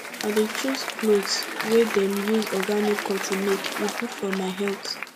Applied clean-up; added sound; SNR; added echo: none; Applause; 6 dB; none.